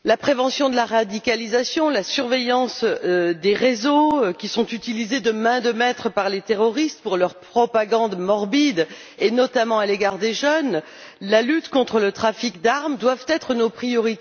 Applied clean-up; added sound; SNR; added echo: none; none; none; none.